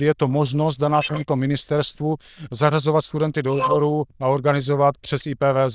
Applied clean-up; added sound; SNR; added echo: neural diffusion model UNIVERSE++.